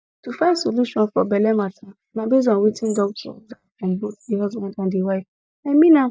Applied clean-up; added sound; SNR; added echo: neural mask model DeepFilterNet 3.